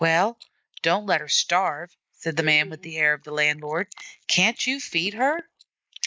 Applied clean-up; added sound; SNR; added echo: neural mask model Resemble Enhance denoiser.